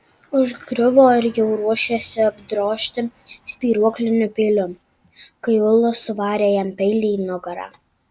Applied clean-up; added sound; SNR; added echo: none; none; none; none.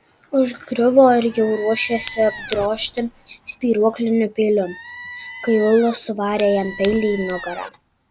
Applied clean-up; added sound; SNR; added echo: none; Fire + Squeak; 15 dB; none.